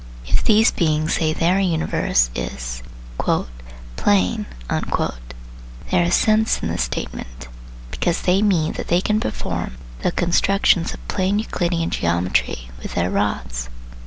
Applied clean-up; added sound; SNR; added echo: none; none; none; none.